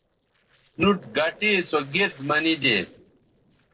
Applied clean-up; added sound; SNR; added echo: neural separator model SepFormer DNS4.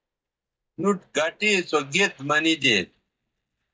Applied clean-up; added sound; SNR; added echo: neural mask model DeepFilterNet 3.